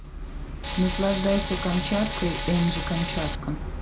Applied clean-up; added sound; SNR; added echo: none; Tools; 5 dB; none.